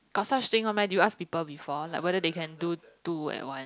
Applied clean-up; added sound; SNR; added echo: none; none; none; none.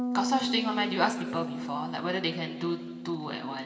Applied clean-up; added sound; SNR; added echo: none; Bass guitar; 3 dB; reverberation time 2.2 s.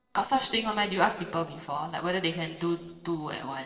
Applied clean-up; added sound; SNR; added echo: neural separator model SepFormer DNS4.